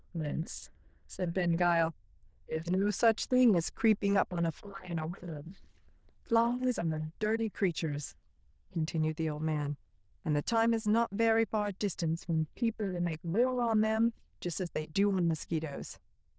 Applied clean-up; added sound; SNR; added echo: neural diffusion model UNIVERSE++.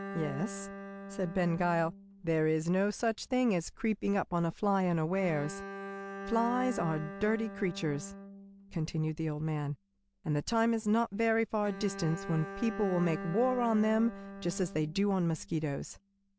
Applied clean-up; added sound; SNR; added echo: none; Bowed string instrument; 13 dB; none.